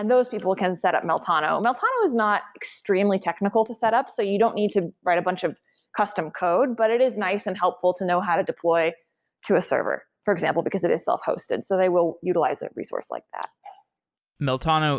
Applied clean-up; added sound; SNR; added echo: none; none; none; none.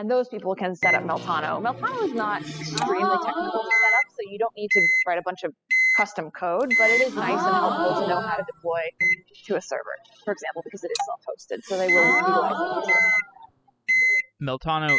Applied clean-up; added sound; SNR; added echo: classical method spectral subtraction.